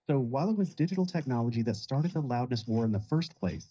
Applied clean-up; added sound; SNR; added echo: neural mask model DeepFilterNet 3.